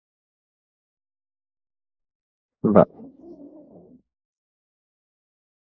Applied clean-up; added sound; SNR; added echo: neural mask model Resemble Enhance denoiser.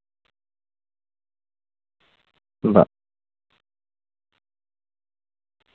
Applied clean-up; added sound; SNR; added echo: none; none; none; none.